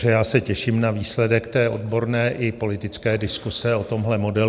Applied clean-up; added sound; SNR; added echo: none; none; none; none.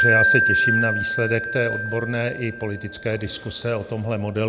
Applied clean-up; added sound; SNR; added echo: none; Wind chime; -1 dB; none.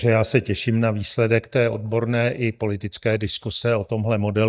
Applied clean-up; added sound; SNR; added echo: neural mask model DeepFilterNet 3.